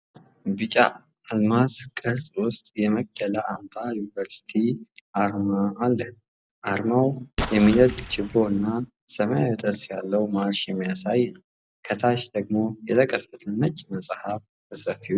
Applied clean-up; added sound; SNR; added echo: none; Explosion; 8 dB; none.